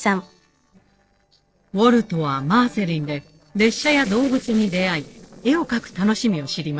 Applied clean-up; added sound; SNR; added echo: neural separator model SepFormer DNS4.